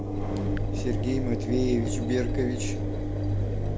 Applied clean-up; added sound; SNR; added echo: none; Engine; -4 dB; none.